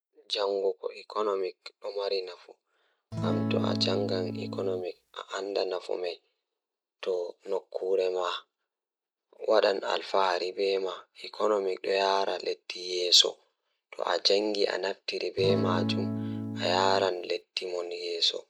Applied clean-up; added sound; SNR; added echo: none; Acoustic guitar / Strum; 2 dB; none.